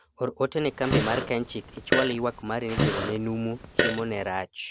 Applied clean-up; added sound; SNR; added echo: none; Fart; 0 dB; none.